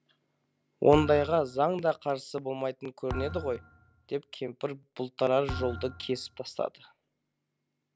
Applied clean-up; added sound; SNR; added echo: none; Thump, thud; 12 dB; none.